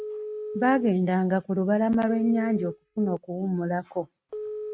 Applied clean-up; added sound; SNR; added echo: neural mask model RNNoise.